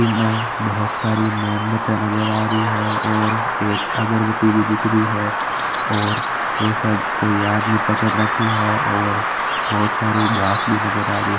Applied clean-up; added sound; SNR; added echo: none; Bird vocalization, bird call, bird song; 0 dB; none.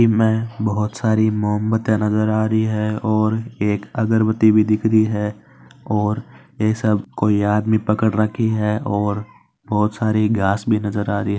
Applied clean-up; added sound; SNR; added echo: none; none; none; none.